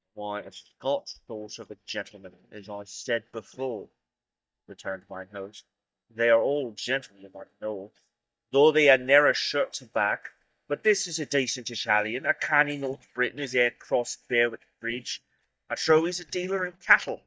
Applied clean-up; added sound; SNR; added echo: neural mask model DeepFilterNet 3.